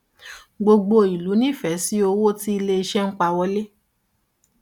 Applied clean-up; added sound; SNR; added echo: none; none; none; none.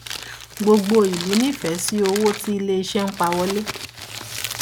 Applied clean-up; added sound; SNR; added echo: none; Crumpling, crinkling; 10 dB; none.